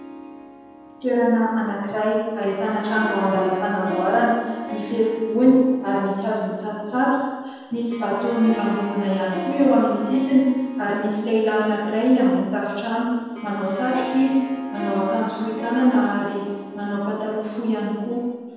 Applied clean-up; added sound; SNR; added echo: none; Harp; 14 dB; reverberation time 1.2 s.